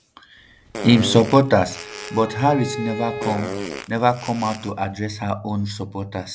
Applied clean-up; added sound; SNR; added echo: none; Fart + Bowed string instrument; 10 dB; none.